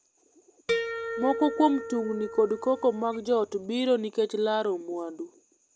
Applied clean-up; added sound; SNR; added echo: none; Harp; 7 dB; none.